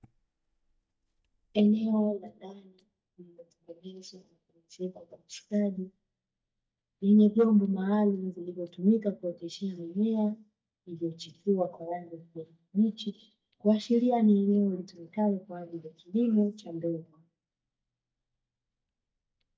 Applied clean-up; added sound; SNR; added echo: neural mask model DeepFilterNet 3.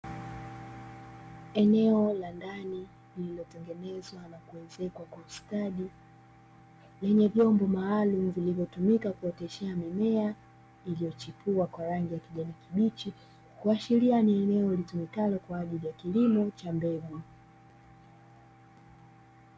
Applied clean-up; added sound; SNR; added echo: none; none; none; none.